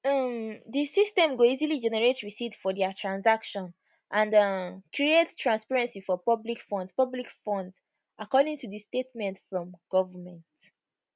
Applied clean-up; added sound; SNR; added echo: none; none; none; none.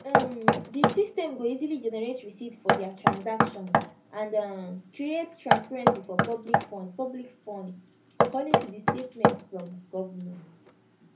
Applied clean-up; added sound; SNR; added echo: none; Knock; -5 dB; reverberation time 0.4 s.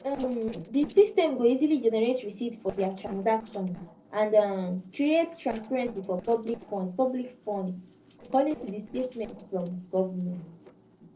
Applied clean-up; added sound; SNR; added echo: neural separator model SepFormer DNS4.